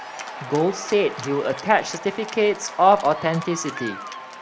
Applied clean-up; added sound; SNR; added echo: none; Applause / Cheering; 13 dB; none.